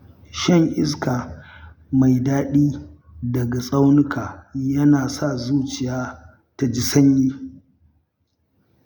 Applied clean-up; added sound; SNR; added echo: none; none; none; none.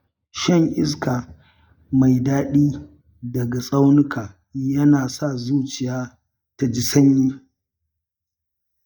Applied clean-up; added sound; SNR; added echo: neural mask model DeepFilterNet 3.